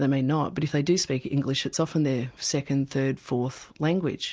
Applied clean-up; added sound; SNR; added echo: none; none; none; none.